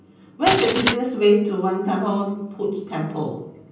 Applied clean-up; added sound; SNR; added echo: none; Glass; -1 dB; reverberation time 0.6 s.